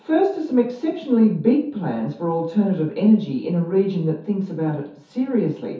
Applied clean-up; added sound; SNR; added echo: none; none; none; reverberation time 0.5 s.